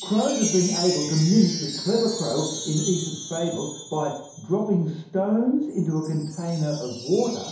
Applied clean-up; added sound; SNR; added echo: none; Wind chime; 10 dB; reverberation time 2.8 s.